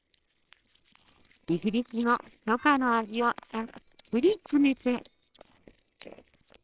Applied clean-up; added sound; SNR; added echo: neural separator model SepFormer WHAMR!.